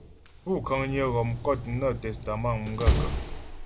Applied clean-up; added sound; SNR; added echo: none; Slam; 2 dB; none.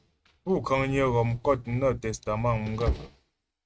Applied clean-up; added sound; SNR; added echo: neural mask model RNNoise.